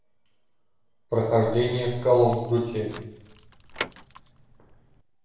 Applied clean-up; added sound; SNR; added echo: none; Door / Car; 14 dB; reverberation time 0.9 s.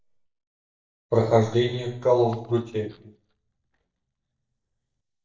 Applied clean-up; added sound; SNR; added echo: neural mask model DeepFilterNet 3.